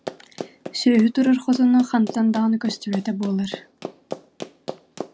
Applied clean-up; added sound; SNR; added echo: none; Run; 15 dB; none.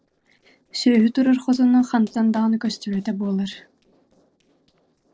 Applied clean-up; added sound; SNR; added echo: neural separator model SepFormer DNS4.